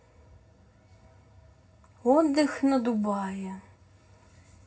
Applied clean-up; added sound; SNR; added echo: none; none; none; reverberation time 0.4 s.